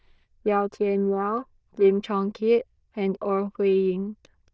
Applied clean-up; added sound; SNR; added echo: neural diffusion model UNIVERSE++.